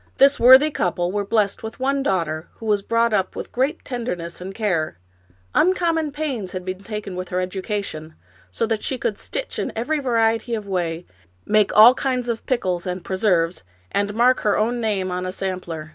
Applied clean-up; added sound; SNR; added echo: none; none; none; none.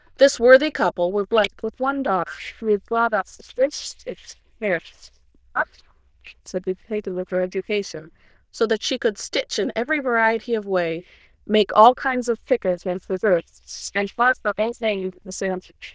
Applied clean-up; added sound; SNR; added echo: neural diffusion model UNIVERSE++.